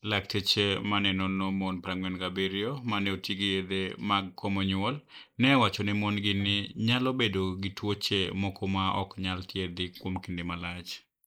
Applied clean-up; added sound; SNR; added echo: neural mask model Resemble Enhance denoiser.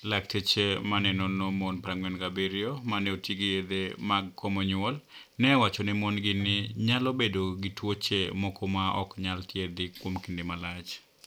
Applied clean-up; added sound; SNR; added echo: none; Keyboard (musical); 18 dB; none.